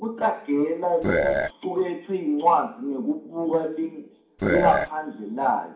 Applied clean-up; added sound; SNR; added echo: none; Burping, eructation; -3 dB; reverberation time 0.5 s.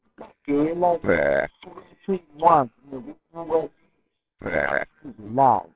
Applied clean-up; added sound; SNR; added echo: neural separator model SepFormer WHAMR!.